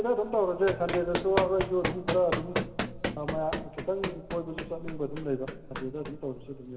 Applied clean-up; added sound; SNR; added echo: none; Run; 5 dB; reverberation time 2.3 s.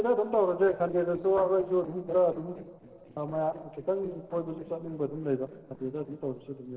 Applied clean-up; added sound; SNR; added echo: neural separator model SepFormer DNS4.